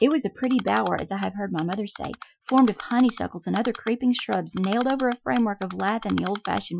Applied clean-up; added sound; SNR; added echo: classical method Wiener filter.